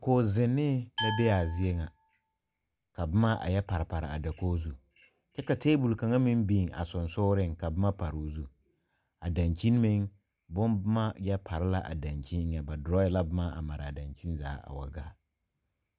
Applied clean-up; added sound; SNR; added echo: none; Glass; 6 dB; none.